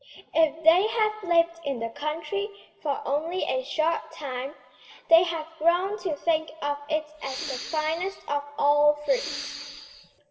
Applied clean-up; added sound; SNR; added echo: none; Respiratory sounds; 11 dB; reverberation time 1.6 s.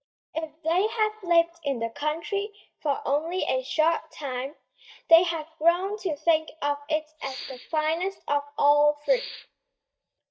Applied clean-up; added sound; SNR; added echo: neural mask model DeepFilterNet 3.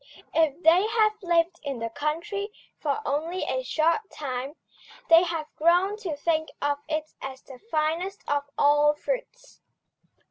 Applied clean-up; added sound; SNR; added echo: none; none; none; none.